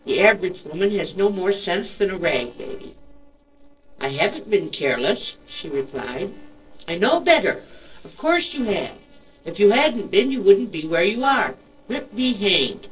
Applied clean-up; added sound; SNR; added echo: neural separator model SepFormer DNS4.